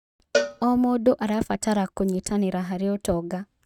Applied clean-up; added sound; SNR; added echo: neural mask model RNNoise.